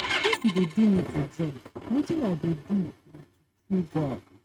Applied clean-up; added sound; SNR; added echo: neural mask model RNNoise.